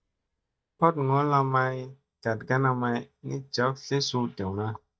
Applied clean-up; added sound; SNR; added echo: neural mask model DeepFilterNet 3.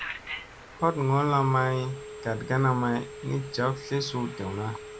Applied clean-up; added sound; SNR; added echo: none; Telephone; 13 dB; none.